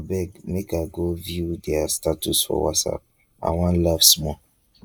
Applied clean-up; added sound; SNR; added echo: neural mask model Resemble Enhance denoiser.